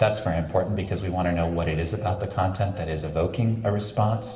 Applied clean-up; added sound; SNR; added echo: none; Bird vocalization, bird call, bird song; 20 dB; reverberation time 1.0 s.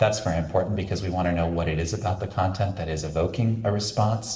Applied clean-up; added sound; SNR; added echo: neural separator model SepFormer DNS4.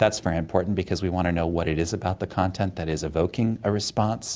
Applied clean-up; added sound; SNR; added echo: none; none; none; none.